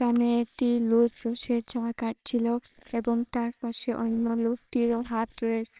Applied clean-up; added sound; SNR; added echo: neural separator model SepFormer WHAMR!.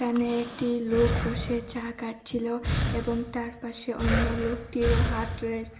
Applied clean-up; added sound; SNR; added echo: none; Breathing; 2 dB; reverberation time 0.9 s.